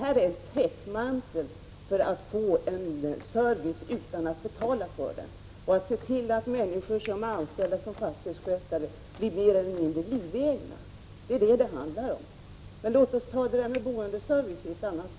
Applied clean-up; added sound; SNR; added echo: none; Finger snapping; 19 dB; none.